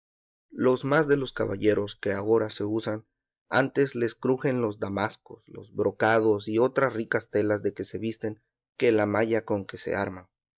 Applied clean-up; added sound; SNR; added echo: none; none; none; none.